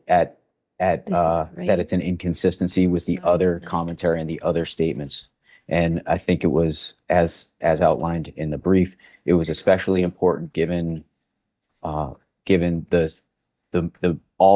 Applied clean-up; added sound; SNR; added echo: neural mask model DeepFilterNet 3.